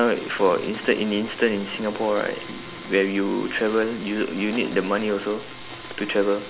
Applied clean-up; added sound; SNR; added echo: none; Domestic sounds, home sounds; 16 dB; none.